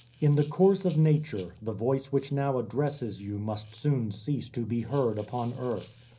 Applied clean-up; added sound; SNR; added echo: none; Rattle (instrument); 15 dB; reverberation time 0.5 s.